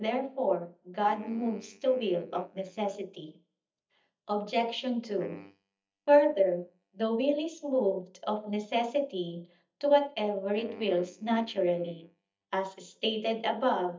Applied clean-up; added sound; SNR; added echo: neural mask model DeepFilterNet 3.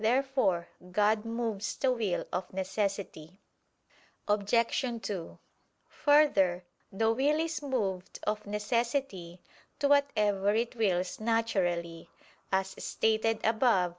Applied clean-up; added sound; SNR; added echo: none; none; none; none.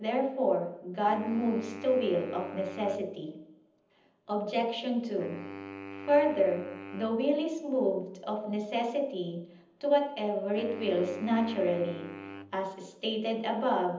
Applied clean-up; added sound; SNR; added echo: none; Wind instrument, woodwind instrument; 15 dB; reverberation time 0.8 s.